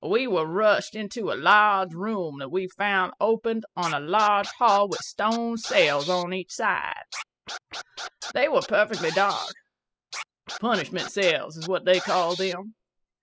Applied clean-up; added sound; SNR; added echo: classical method spectral subtraction.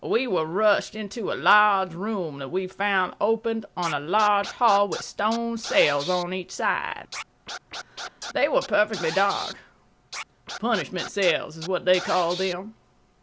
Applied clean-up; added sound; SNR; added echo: none; Scratching (performance technique); 13 dB; none.